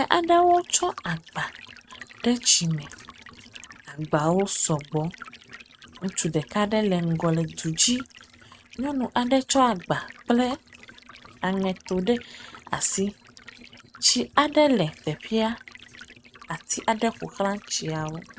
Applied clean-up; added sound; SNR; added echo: neural mask model RNNoise.